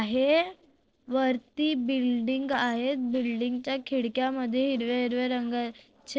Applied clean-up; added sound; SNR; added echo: neural separator model SepFormer DNS4.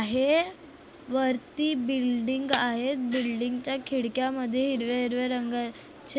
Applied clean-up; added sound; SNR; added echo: none; Shatter; 15 dB; none.